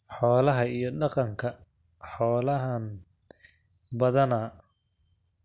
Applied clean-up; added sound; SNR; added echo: none; none; none; none.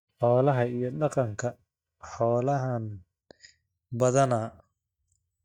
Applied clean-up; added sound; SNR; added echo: neural mask model DeepFilterNet 3.